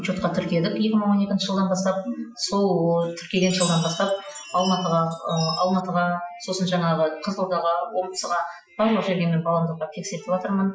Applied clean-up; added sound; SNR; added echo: classical method Wiener filter.